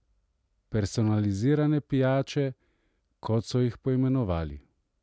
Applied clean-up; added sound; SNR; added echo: none; none; none; none.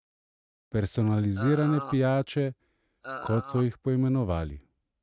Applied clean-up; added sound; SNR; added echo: neural mask model RNNoise.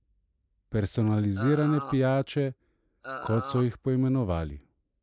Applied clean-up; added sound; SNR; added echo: neural mask model Resemble Enhance denoiser.